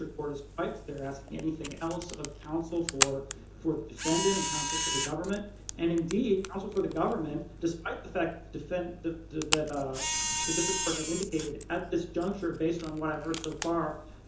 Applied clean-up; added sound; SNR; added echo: none; Camera; 4 dB; reverberation time 0.6 s.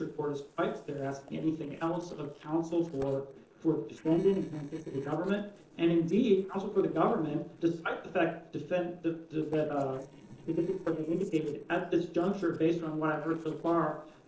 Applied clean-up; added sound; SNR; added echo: neural separator model SepFormer DNS4.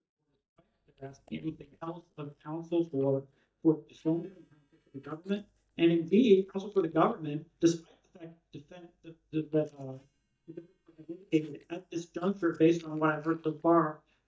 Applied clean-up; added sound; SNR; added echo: neural mask model DeepFilterNet 3.